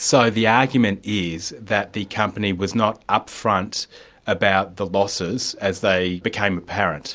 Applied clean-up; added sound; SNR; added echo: none; none; none; none.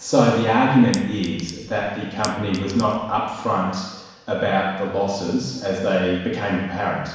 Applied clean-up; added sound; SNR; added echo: none; Chink, clink; 16 dB; reverberation time 1.1 s.